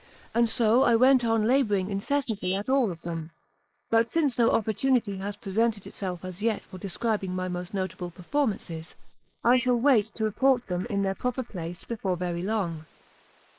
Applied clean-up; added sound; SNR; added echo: neural mask model Resemble Enhance denoiser.